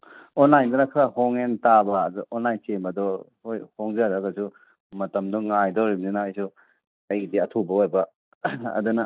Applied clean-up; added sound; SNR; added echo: neural mask model DeepFilterNet 3.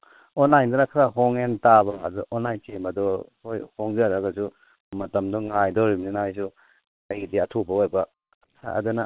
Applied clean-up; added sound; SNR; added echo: neural separator model SepFormer WHAM!.